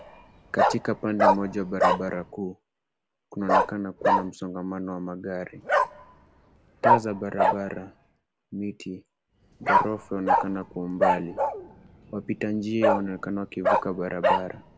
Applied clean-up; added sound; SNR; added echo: none; Bark; -4 dB; none.